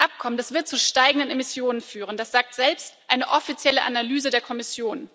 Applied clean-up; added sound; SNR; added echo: none; none; none; none.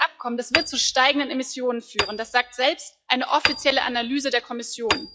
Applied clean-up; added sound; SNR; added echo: classical method log-MMSE.